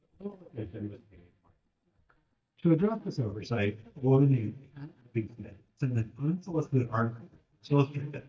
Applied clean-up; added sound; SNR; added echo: neural mask model DeepFilterNet 3.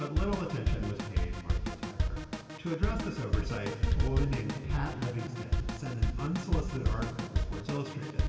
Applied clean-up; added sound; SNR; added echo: none; Drum kit; -4 dB; reverberation time 2.5 s.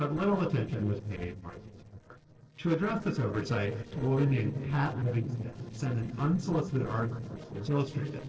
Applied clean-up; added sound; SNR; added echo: neural separator model SepFormer DNS4.